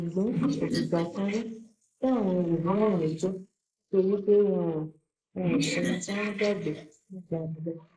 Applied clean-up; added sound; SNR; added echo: neural mask model Resemble Enhance denoiser.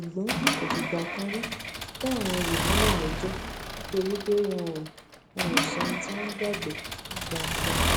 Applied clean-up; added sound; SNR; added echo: none; Accelerating, revving, vroom / Mechanisms; -2 dB; none.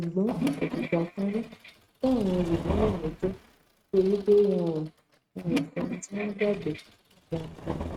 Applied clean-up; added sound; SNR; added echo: neural mask model RNNoise.